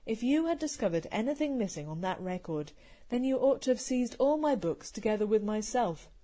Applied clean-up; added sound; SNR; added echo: none; none; none; none.